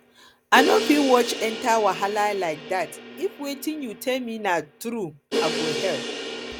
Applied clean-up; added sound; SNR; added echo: none; Crash cymbal; 7 dB; none.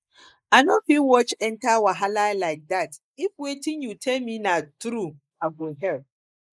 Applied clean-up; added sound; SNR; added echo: neural mask model Resemble Enhance denoiser.